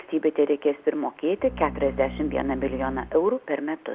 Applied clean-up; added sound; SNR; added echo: none; Bowed string instrument; 11 dB; none.